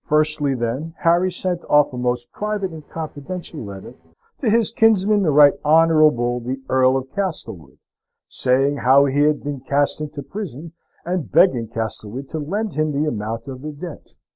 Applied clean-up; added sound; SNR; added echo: neural separator model SepFormer DNS4.